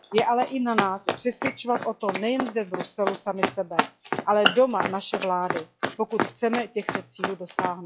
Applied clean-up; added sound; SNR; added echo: classical method log-MMSE.